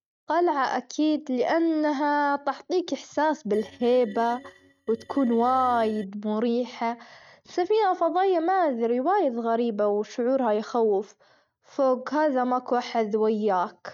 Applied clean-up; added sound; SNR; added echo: neural mask model RNNoise.